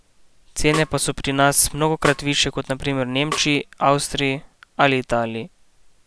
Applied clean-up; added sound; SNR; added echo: none; Snare drum; 14 dB; none.